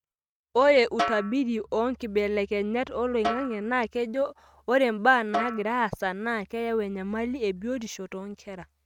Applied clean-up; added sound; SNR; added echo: neural mask model RNNoise.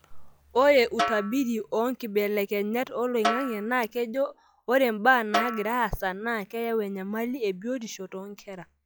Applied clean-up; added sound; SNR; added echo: classical method log-MMSE.